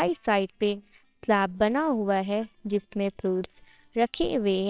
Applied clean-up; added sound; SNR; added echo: neural separator model SepFormer WHAMR!.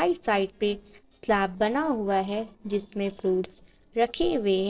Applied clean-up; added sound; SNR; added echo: neural separator model SepFormer DNS4.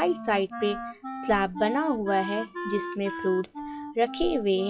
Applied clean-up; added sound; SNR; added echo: classical method WPE with log-MMSE.